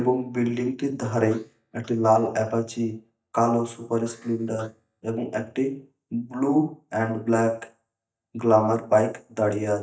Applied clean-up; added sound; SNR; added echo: neural mask model DeepFilterNet 3.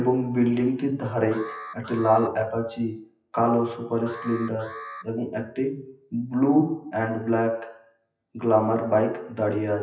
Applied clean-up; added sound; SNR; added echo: classical method WPE with log-MMSE.